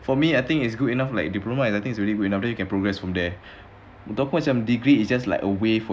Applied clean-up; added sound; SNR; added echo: none; none; none; none.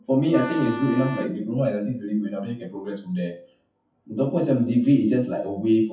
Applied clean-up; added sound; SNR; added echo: classical method WPE with log-MMSE.